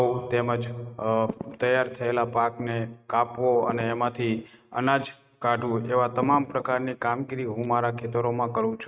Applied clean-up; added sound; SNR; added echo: neural mask model RNNoise.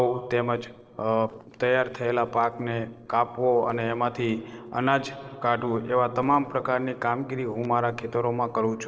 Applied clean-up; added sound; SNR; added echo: neural separator model SepFormer DNS4.